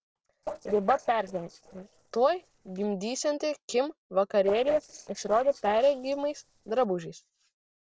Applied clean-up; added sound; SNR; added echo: neural separator model SepFormer DNS4.